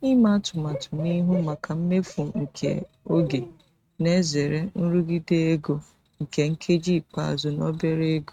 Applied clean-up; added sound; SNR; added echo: neural mask model RNNoise.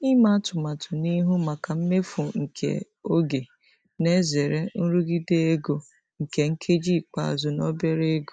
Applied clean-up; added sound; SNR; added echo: none; none; none; none.